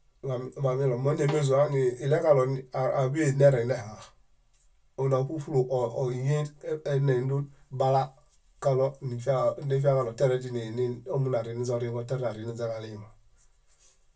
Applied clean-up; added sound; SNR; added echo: none; Snare drum; 16 dB; reverberation time 0.1 s.